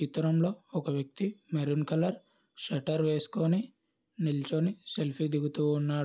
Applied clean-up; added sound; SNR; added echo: none; none; none; none.